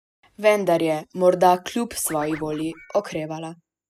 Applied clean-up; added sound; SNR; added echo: classical method spectral subtraction.